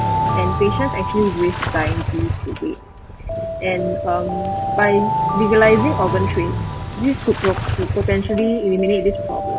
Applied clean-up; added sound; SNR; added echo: none; Engine starting / Motorcycle + Alarm; 2 dB; none.